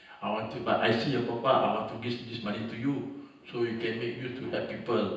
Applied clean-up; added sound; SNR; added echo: none; none; none; reverberation time 0.9 s.